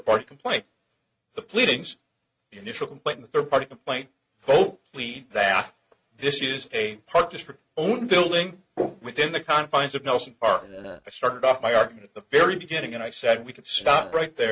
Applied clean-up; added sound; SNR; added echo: neural mask model RNNoise.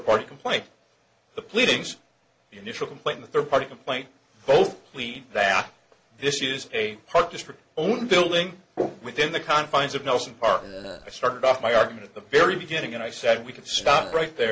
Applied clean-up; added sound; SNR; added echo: none; Burping, eructation; 14 dB; none.